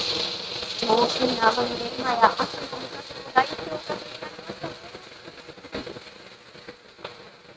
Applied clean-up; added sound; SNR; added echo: neural mask model RNNoise.